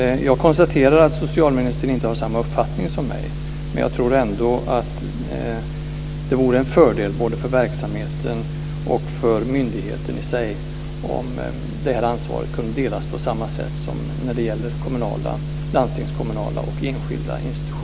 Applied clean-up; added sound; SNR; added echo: none; none; none; none.